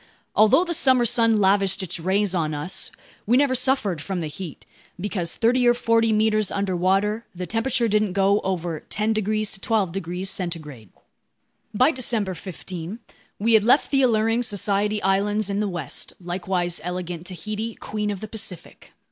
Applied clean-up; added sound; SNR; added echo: none; none; none; none.